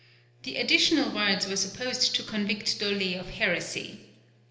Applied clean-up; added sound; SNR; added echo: none; none; none; reverberation time 1.4 s.